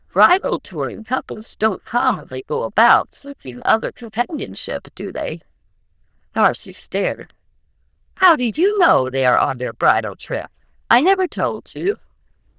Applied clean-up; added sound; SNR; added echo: neural diffusion model UNIVERSE++.